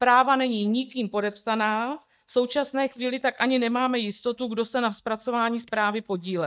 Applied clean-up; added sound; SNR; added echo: neural mask model DeepFilterNet 3.